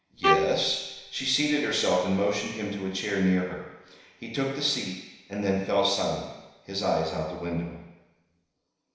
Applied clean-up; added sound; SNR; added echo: none; Bowed string instrument; 2 dB; reverberation time 1.0 s.